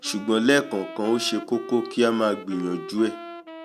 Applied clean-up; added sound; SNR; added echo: none; Wind instrument, woodwind instrument; 14 dB; none.